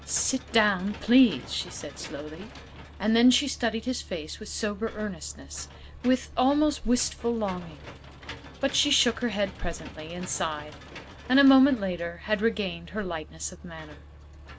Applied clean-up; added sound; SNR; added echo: none; Engine / Mechanisms; 17 dB; none.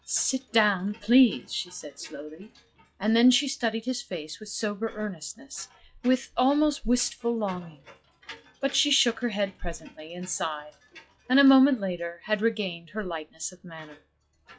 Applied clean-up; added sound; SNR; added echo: classical method log-MMSE.